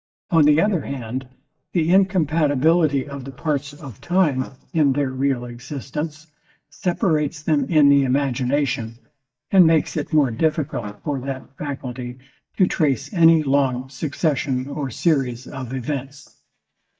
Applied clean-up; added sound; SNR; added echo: neural mask model DeepFilterNet 3.